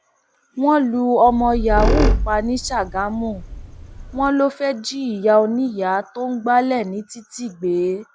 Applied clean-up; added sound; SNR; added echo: none; Squeak; 2 dB; none.